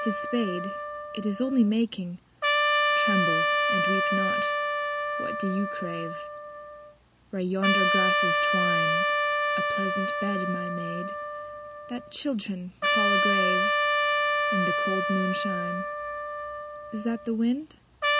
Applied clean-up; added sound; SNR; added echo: none; Trumpet; -4 dB; none.